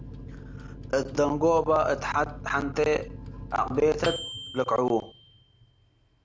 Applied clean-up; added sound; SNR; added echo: none; Microwave oven; 12 dB; none.